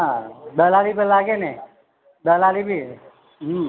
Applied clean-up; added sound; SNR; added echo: none; none; none; none.